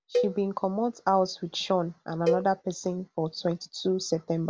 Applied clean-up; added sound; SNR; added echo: none; Cowbell; 6 dB; none.